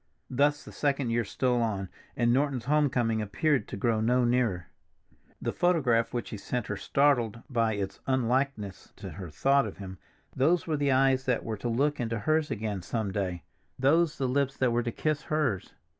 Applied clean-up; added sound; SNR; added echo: none; none; none; none.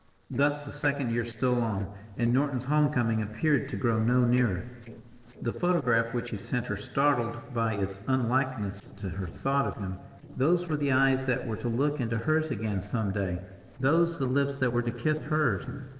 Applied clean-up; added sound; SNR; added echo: neural separator model SepFormer DNS4.